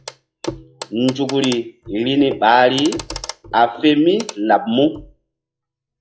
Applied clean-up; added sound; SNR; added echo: classical method log-MMSE.